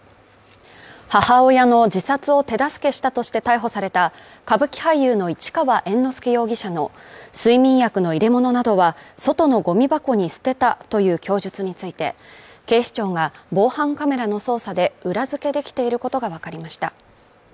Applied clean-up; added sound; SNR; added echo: none; none; none; none.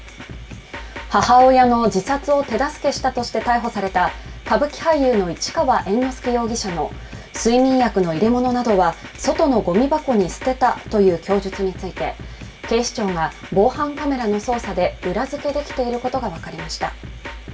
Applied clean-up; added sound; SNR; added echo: none; Drum kit; 14 dB; reverberation time 0.2 s.